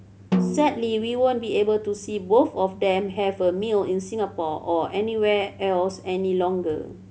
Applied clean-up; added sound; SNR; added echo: none; Snare drum; 6 dB; none.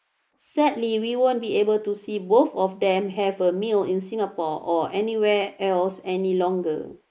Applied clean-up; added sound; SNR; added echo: neural mask model Resemble Enhance denoiser.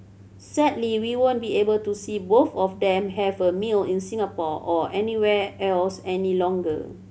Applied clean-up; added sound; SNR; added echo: none; none; none; none.